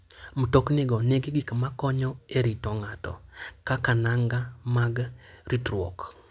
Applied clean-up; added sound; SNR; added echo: none; none; none; none.